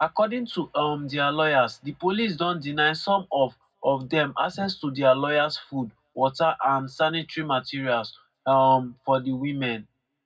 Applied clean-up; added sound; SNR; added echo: none; none; none; reverberation time 0.3 s.